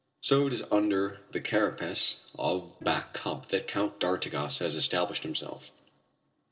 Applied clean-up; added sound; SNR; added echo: neural separator model SepFormer DNS4.